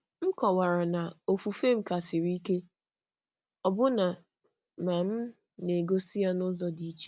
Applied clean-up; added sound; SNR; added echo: none; none; none; none.